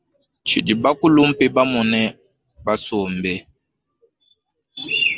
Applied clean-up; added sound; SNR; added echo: none; none; none; none.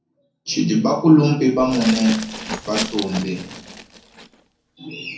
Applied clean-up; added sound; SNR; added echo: none; Glass; 11 dB; reverberation time 0.6 s.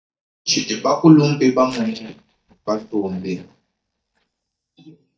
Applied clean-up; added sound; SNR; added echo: neural mask model DeepFilterNet 3.